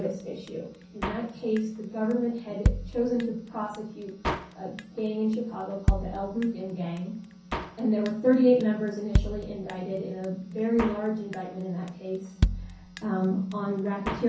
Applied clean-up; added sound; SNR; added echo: none; Drum kit; 4 dB; reverberation time 0.6 s.